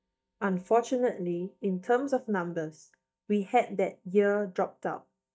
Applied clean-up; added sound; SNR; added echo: neural mask model DeepFilterNet 3.